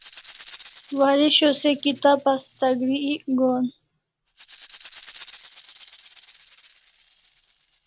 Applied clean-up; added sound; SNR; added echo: none; Rattle (instrument); 15 dB; none.